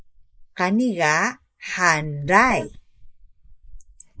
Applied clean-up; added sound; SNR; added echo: neural mask model Resemble Enhance denoiser.